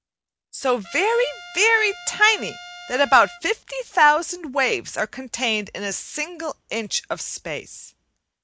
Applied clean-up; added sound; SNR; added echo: none; Trumpet; 17 dB; none.